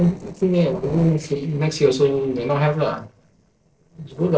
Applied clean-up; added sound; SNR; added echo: neural separator model SepFormer DNS4.